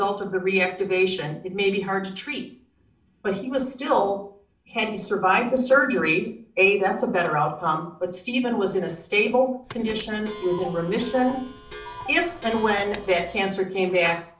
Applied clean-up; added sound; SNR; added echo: none; Clock; 14 dB; reverberation time 0.4 s.